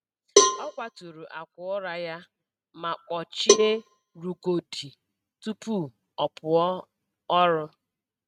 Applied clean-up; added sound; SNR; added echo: neural mask model RNNoise.